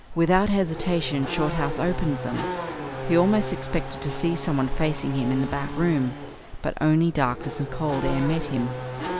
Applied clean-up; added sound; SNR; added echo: none; Race car, auto racing / Accelerating, revving, vroom; 9 dB; none.